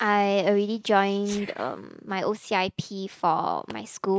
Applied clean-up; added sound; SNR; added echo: neural mask model RNNoise.